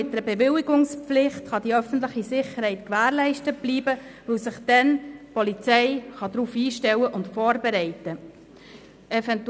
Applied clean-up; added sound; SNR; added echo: none; none; none; none.